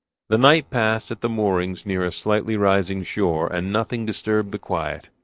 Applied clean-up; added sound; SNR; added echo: neural separator model SepFormer DNS4.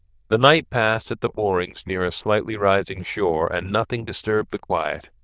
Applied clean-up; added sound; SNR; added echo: neural diffusion model UNIVERSE++.